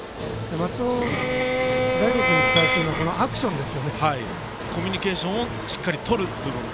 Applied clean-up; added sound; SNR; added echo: none; Bowed string instrument; -1 dB; none.